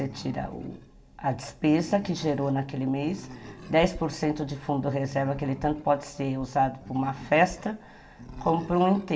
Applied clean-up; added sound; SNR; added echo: none; Animal; 20 dB; reverberation time 0.6 s.